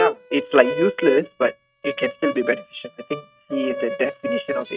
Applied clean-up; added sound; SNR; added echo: neural mask model RNNoise.